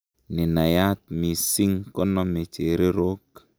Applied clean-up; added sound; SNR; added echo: none; none; none; none.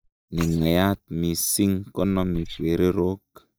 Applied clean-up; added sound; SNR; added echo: neural mask model DeepFilterNet 3.